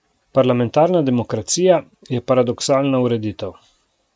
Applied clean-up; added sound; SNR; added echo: none; none; none; none.